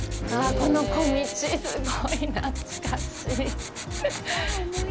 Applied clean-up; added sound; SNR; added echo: none; Writing; 11 dB; none.